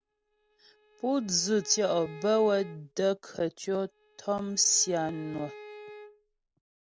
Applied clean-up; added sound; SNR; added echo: none; Bowed string instrument; 19 dB; none.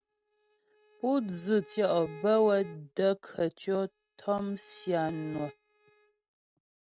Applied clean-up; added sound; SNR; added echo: neural mask model RNNoise.